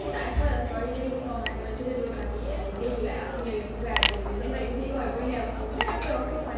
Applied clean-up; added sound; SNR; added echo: none; Chink, clink; 2 dB; reverberation time 1.2 s.